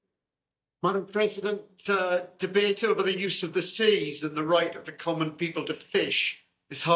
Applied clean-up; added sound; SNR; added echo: neural mask model DeepFilterNet 3.